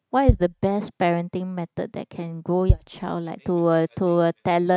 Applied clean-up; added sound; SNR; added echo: neural mask model RNNoise.